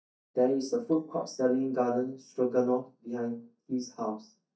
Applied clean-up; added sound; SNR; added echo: neural mask model DeepFilterNet 3.